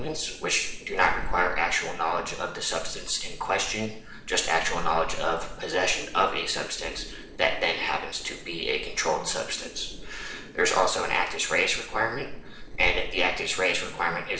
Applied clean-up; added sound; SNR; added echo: neural separator model SepFormer DNS4.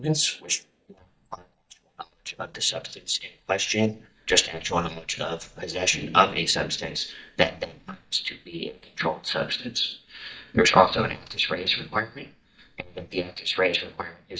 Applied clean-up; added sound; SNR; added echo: neural mask model DeepFilterNet 3.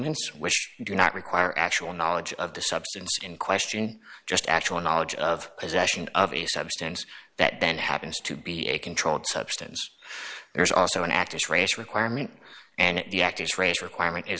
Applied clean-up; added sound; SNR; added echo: none; none; none; none.